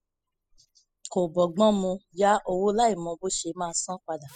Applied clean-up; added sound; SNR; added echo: classical method spectral subtraction.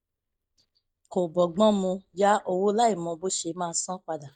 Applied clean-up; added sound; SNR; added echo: neural mask model DeepFilterNet 3.